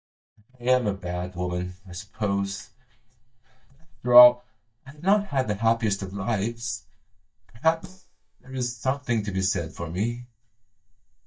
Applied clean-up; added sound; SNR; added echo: neural mask model DeepFilterNet 3.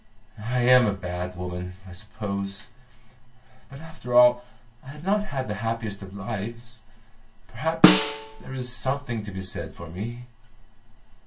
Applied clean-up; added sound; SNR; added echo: none; Snare drum; -4 dB; reverberation time 0.1 s.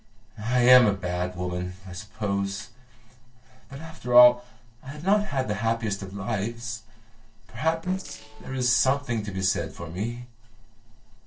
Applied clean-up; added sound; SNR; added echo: neural separator model SepFormer DNS4.